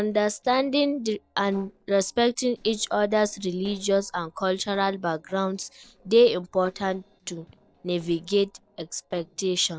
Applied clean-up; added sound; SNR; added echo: neural separator model SepFormer DNS4.